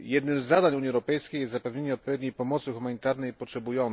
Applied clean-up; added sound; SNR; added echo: none; none; none; none.